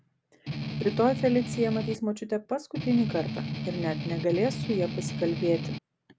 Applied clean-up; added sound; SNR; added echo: none; Strum; 4 dB; none.